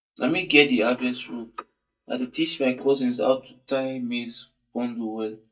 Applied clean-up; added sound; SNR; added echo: neural mask model DeepFilterNet 3.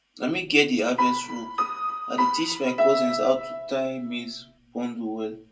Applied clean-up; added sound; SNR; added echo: none; Piano; 0 dB; reverberation time 0.2 s.